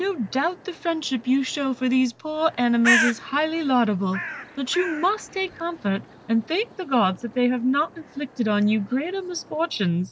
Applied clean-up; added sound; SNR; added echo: none; Bird; 10 dB; none.